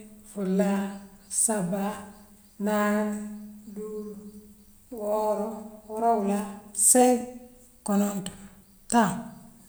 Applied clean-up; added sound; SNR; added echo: none; none; none; none.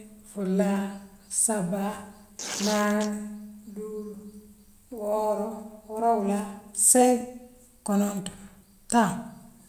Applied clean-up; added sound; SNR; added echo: none; Tearing; 8 dB; none.